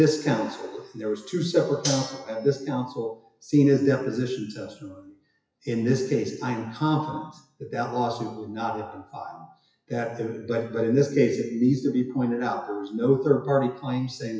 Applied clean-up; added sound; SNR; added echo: classical method WPE with log-MMSE.